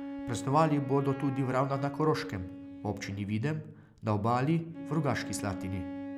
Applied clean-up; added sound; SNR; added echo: none; Wind instrument, woodwind instrument; 10 dB; none.